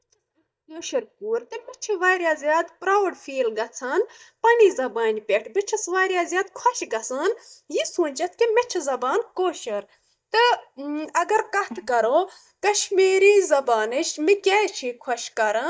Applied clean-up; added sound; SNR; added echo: neural mask model DeepFilterNet 3.